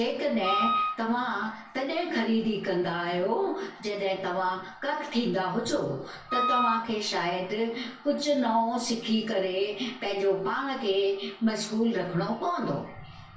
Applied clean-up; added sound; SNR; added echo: none; Wind instrument, woodwind instrument; 0 dB; reverberation time 0.3 s.